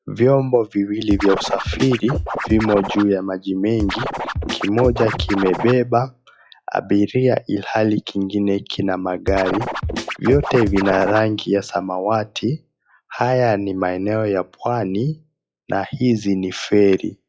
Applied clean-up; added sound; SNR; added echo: classical method log-MMSE.